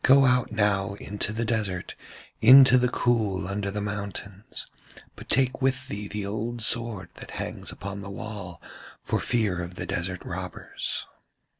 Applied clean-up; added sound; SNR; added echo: none; none; none; none.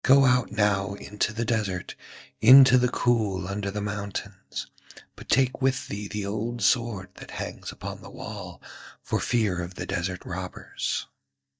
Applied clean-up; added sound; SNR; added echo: neural mask model DeepFilterNet 3.